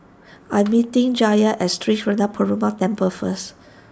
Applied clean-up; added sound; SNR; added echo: none; none; none; none.